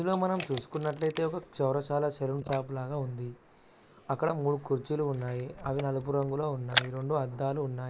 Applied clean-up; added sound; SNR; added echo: neural mask model Resemble Enhance denoiser.